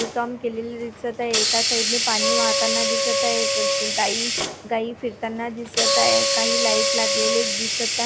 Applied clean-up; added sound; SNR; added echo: none; Wind instrument, woodwind instrument + Hiss; -4 dB; none.